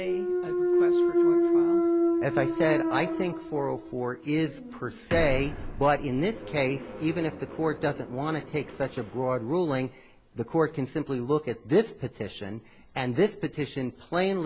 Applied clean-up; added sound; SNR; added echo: none; Thump, thud; 1 dB; none.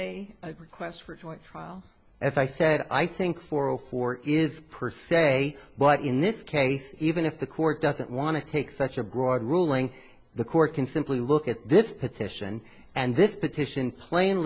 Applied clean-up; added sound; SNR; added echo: none; none; none; none.